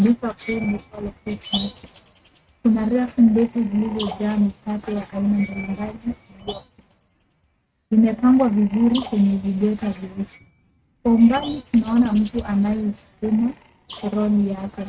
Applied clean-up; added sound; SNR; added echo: neural mask model RNNoise.